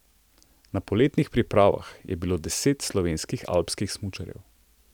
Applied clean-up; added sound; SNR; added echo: none; none; none; none.